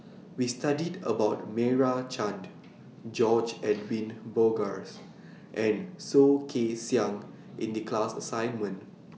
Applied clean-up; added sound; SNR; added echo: none; none; none; none.